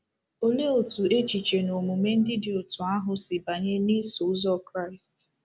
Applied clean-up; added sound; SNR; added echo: none; none; none; none.